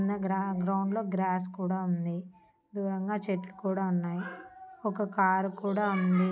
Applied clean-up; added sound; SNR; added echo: none; none; none; none.